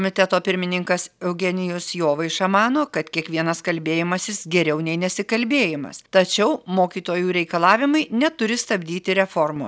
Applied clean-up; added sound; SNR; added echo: none; none; none; none.